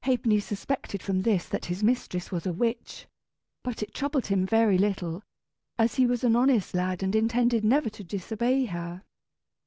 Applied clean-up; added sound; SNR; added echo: none; none; none; none.